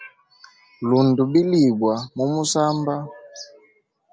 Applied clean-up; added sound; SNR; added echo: none; none; none; none.